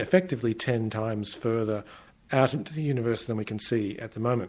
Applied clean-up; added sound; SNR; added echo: none; none; none; none.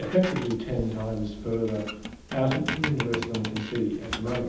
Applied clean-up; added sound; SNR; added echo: none; Squeak; 8 dB; reverberation time 0.8 s.